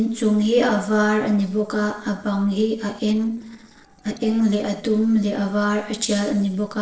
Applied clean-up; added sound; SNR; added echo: neural separator model SepFormer DNS4.